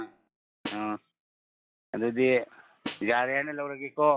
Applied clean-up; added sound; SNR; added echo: classical method log-MMSE.